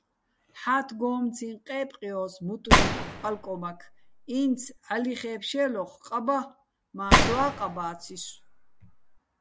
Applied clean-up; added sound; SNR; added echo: none; Gunshot, gunfire; -5 dB; none.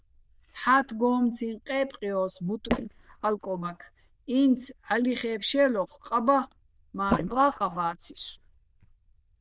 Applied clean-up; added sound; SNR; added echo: neural diffusion model UNIVERSE++.